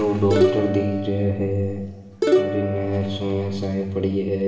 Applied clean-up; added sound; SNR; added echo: none; Plucked string instrument; 1 dB; reverberation time 1.0 s.